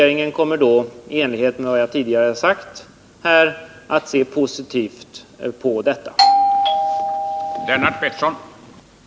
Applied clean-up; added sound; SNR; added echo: none; Doorbell; -2 dB; none.